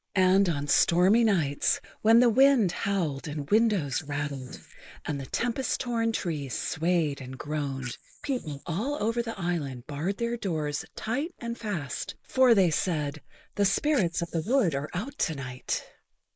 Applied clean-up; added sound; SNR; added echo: neural mask model Resemble Enhance denoiser.